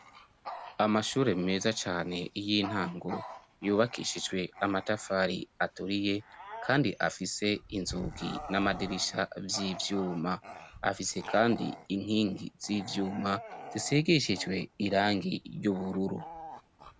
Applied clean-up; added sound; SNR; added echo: none; Bark / Growling; 15 dB; none.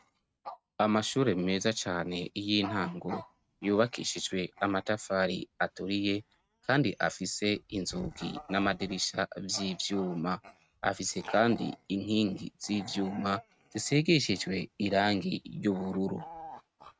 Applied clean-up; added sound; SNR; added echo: neural mask model RNNoise.